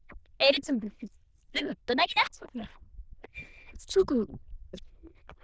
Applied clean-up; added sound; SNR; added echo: neural diffusion model UNIVERSE++.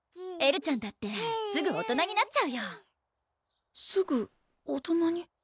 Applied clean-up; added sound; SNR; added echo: none; none; none; none.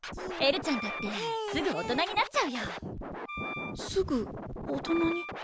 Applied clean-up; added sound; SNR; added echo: none; Scratching (performance technique) + Wind instrument, woodwind instrument; 7 dB; none.